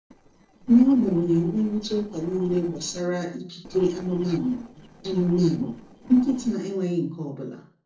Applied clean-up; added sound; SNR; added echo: neural separator model SepFormer DNS4.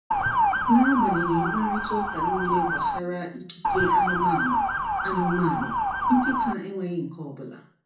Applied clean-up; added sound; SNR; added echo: none; Motor vehicle (road) / Siren; -3 dB; reverberation time 0.6 s.